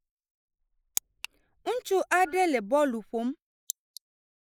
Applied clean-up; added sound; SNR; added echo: neural mask model Resemble Enhance denoiser.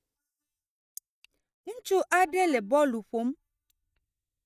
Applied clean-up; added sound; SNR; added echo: neural mask model DeepFilterNet 3.